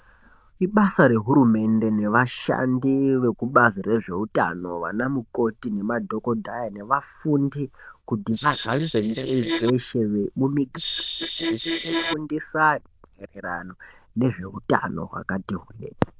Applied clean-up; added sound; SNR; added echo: neural diffusion model UNIVERSE++.